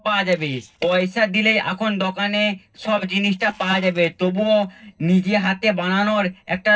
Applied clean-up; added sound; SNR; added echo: neural separator model SepFormer DNS4.